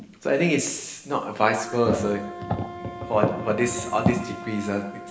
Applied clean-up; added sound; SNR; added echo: none; Wind instrument, woodwind instrument; 14 dB; reverberation time 0.8 s.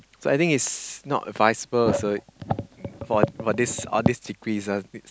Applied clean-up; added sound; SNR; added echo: none; none; none; none.